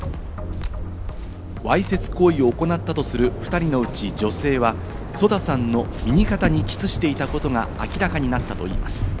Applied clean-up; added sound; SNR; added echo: none; Waves, surf; 6 dB; none.